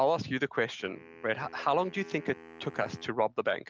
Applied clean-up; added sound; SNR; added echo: none; Wind instrument, woodwind instrument; 20 dB; none.